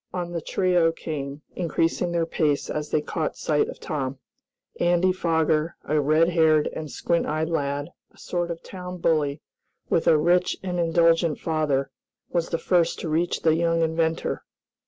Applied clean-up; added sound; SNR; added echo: none; none; none; none.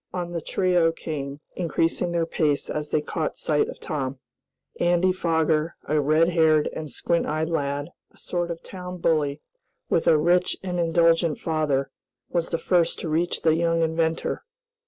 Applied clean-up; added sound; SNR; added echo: neural mask model Resemble Enhance denoiser.